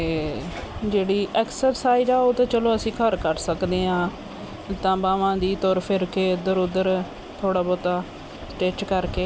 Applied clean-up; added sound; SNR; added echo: none; none; none; none.